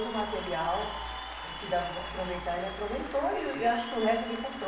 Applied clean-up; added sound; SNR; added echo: none; Applause / Cheering; 8 dB; reverberation time 0.6 s.